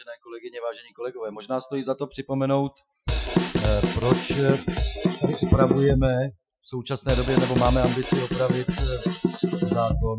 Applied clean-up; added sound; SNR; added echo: classical method Wiener filter.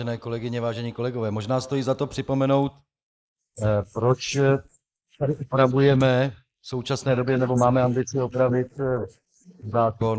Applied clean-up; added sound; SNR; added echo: neural mask model Resemble Enhance denoiser.